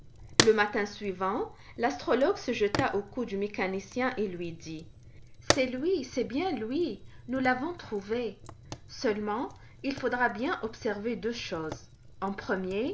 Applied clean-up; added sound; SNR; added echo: none; Fire; 8 dB; none.